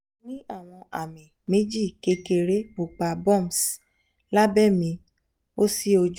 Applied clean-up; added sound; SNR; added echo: none; none; none; none.